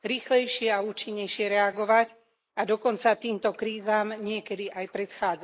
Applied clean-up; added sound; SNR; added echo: neural mask model Resemble Enhance denoiser.